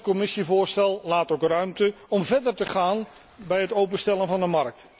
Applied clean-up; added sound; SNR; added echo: none; none; none; none.